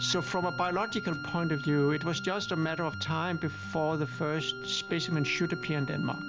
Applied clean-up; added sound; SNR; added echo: none; Wind instrument, woodwind instrument; 10 dB; none.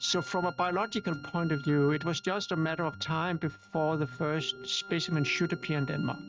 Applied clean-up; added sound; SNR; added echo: neural mask model RNNoise.